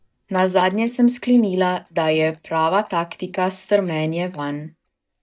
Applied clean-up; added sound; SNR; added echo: neural mask model DeepFilterNet 3.